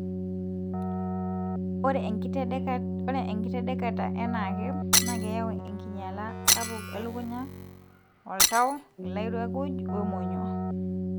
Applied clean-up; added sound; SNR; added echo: none; Shatter + Keyboard (musical); -4 dB; none.